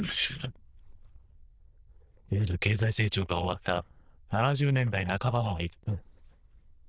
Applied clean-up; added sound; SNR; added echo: neural diffusion model UNIVERSE++.